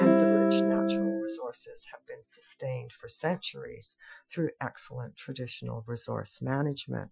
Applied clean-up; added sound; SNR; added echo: classical method Wiener filter.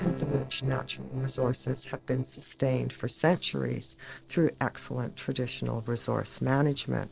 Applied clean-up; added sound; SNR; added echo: neural separator model SepFormer DNS4.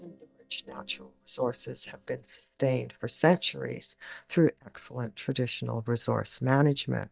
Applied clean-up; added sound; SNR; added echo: neural mask model DeepFilterNet 3.